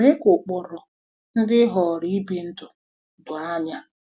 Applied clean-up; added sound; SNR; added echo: none; none; none; none.